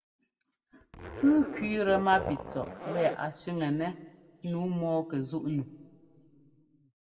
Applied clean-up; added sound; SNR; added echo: none; Zipper (clothing); 8 dB; reverberation time 1.3 s.